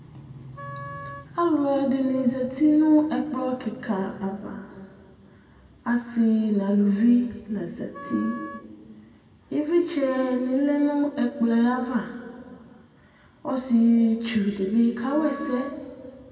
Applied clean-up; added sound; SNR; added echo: none; Wind instrument, woodwind instrument; 17 dB; reverberation time 2.1 s.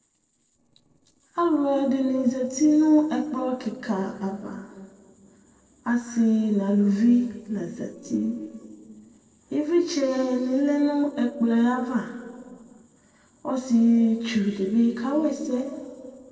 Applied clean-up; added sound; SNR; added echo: neural separator model SepFormer DNS4.